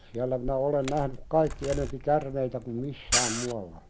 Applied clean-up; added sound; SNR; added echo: none; Camera; 5 dB; none.